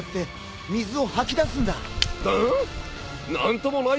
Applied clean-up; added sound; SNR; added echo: none; Shatter / Crushing; 7 dB; none.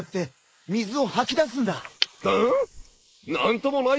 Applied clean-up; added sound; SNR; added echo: neural mask model Resemble Enhance denoiser.